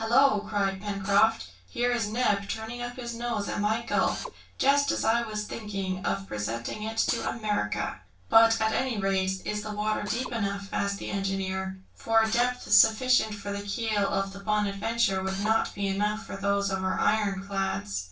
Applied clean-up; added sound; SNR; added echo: none; Drill; 20 dB; reverberation time 0.3 s.